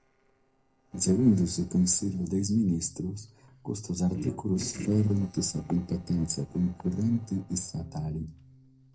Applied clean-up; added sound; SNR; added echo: neural separator model SepFormer DNS4.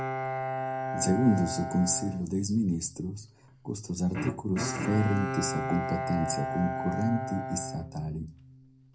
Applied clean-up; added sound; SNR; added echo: none; Bowed string instrument; 5 dB; reverberation time 0.4 s.